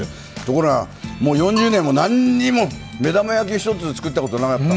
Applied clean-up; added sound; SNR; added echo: none; Bell / Percussion; 17 dB; none.